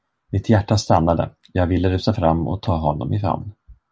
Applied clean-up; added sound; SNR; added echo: none; none; none; none.